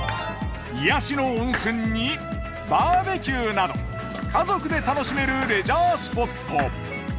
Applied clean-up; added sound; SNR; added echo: none; Domestic sounds, home sounds; 17 dB; none.